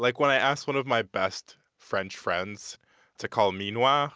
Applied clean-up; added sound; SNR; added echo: none; none; none; none.